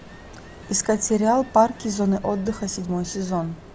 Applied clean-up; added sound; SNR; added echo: none; Ocean; 19 dB; none.